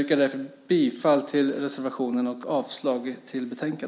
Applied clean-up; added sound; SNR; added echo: none; none; none; none.